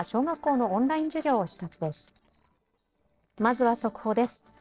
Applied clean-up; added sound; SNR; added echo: neural separator model SepFormer DNS4.